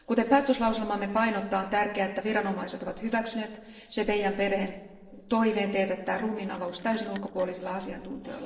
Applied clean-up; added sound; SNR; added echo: neural separator model SepFormer DNS4.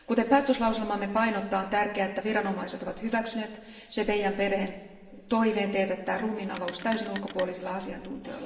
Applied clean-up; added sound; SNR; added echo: none; Telephone; 15 dB; reverberation time 2.9 s.